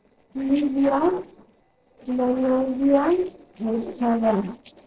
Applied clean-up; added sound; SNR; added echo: neural separator model SepFormer DNS4.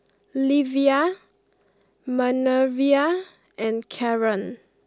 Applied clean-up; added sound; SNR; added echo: none; none; none; none.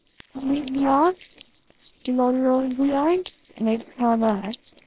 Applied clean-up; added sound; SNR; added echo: neural separator model SepFormer WHAMR!.